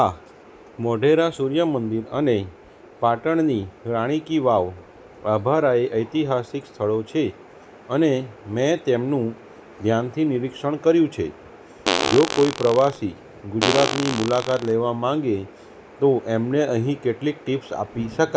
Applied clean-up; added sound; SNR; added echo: none; Fart; 3 dB; none.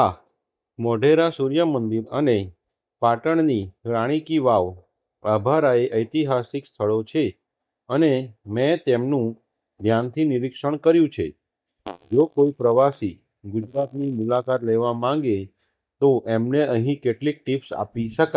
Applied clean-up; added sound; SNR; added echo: neural mask model DeepFilterNet 3.